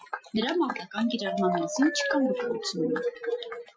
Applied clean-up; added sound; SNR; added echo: classical method Wiener filter.